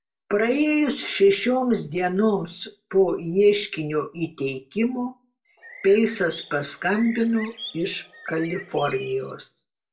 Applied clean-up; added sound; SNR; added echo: none; Bird; 16 dB; reverberation time 0.2 s.